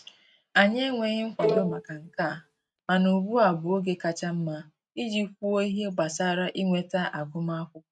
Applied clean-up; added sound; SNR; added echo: neural mask model RNNoise.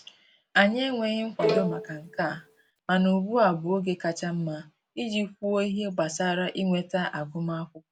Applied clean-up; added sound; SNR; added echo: none; Bowed string instrument; 3 dB; none.